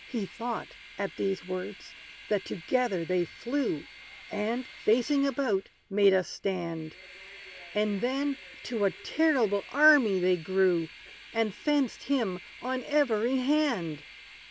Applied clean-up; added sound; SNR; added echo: none; Train; 19 dB; none.